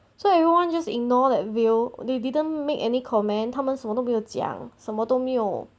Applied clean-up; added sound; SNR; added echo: none; none; none; none.